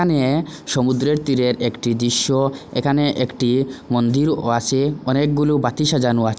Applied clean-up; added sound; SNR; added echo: none; none; none; none.